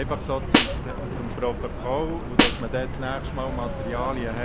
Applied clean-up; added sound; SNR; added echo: none; Car + Snare drum; -5 dB; none.